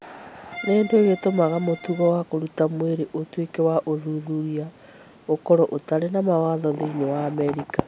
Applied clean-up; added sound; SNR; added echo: none; Accordion; 13 dB; none.